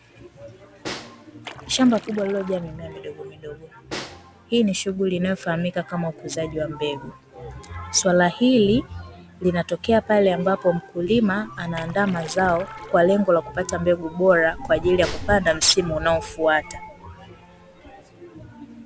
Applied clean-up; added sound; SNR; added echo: none; Splash, splatter + Snare drum; 18 dB; none.